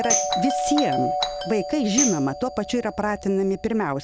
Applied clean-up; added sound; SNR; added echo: none; Tambourine + Doorbell; 3 dB; none.